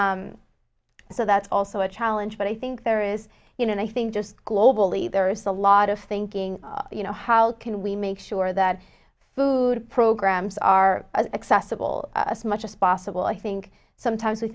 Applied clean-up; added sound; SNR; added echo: none; none; none; none.